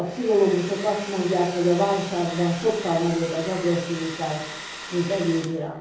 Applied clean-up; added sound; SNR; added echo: none; Domestic sounds, home sounds; 13 dB; reverberation time 0.7 s.